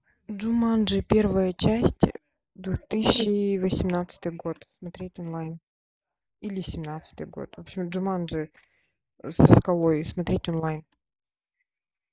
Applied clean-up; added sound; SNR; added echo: neural mask model Resemble Enhance denoiser.